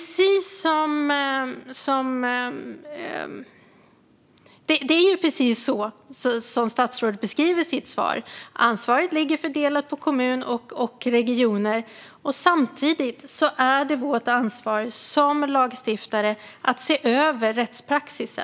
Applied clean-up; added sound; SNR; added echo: none; none; none; none.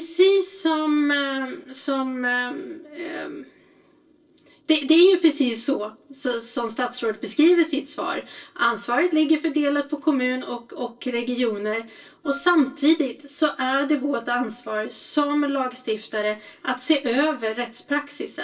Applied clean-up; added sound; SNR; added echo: neural separator model SepFormer DNS4.